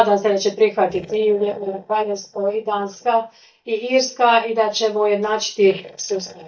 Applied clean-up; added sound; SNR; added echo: neural mask model DeepFilterNet 3.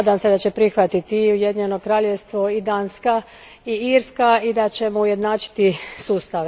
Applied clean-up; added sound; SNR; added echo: none; none; none; none.